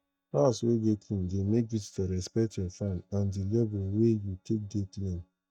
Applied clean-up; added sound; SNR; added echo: neural mask model DeepFilterNet 3.